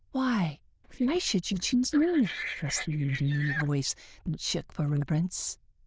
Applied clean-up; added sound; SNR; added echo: neural diffusion model UNIVERSE++.